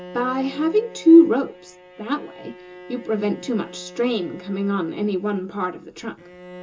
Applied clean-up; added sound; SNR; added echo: none; Bowed string instrument; 20 dB; reverberation time 0.2 s.